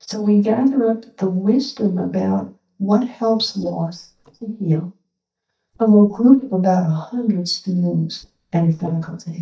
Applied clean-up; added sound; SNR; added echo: neural mask model DeepFilterNet 3.